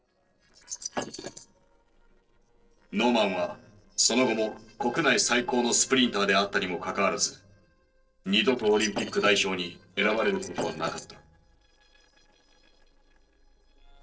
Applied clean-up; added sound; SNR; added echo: neural separator model SepFormer DNS4.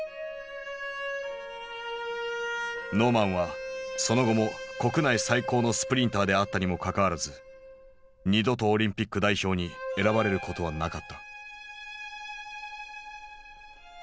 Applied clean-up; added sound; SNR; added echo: none; none; none; none.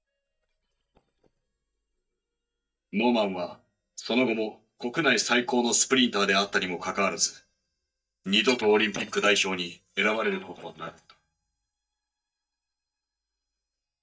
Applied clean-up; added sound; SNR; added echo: neural mask model DeepFilterNet 3.